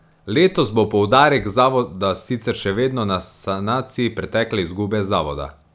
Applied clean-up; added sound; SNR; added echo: none; none; none; none.